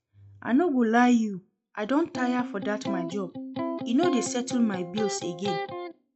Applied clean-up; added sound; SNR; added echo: classical method log-MMSE.